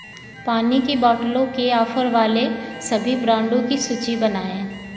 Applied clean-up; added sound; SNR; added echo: none; Alarm + Wind instrument, woodwind instrument; 18 dB; none.